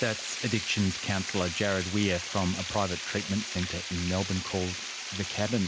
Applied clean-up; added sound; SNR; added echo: none; Water; 6 dB; none.